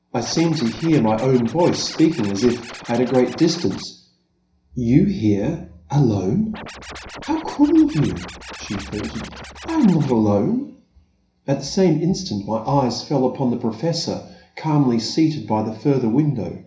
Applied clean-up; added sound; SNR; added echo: none; Scratching (performance technique); 16 dB; reverberation time 0.4 s.